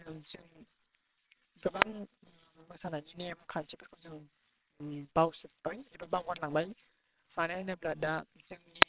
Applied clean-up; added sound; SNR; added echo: neural separator model SepFormer WHAMR!.